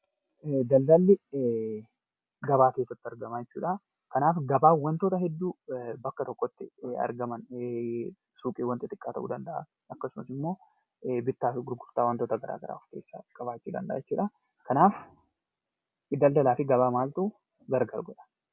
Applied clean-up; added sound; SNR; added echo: none; none; none; none.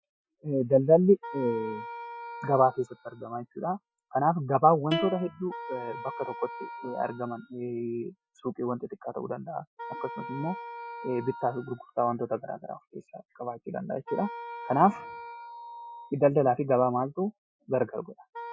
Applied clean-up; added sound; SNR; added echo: classical method Wiener filter.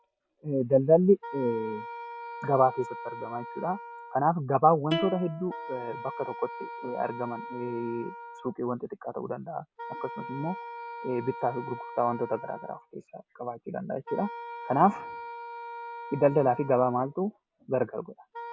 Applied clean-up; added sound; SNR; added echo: none; Plucked string instrument + Wind instrument, woodwind instrument; 11 dB; none.